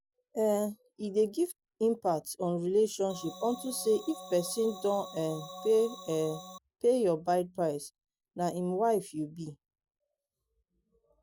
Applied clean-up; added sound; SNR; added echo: none; Organ; 15 dB; none.